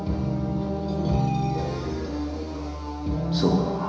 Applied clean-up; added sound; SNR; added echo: none; none; none; reverberation time 1.0 s.